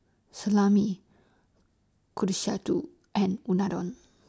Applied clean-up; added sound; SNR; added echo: none; none; none; none.